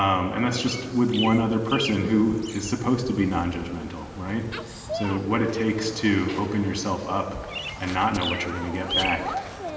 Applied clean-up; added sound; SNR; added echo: none; Bird vocalization, bird call, bird song; 10 dB; reverberation time 2.9 s.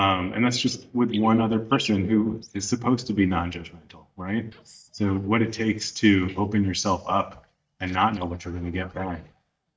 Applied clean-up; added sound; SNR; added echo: neural mask model DeepFilterNet 3.